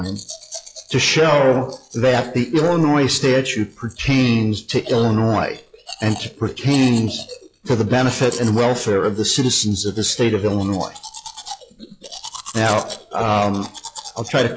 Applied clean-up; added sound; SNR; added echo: classical method log-MMSE.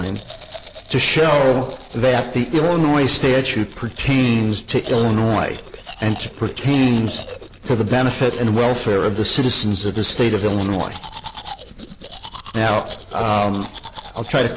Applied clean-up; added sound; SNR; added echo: none; Domestic sounds, home sounds; 14 dB; none.